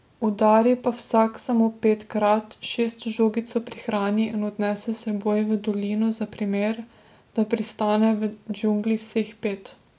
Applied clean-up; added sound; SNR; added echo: none; none; none; none.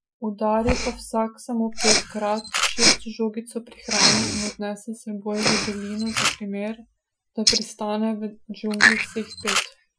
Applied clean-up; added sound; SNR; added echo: classical method Wiener filter.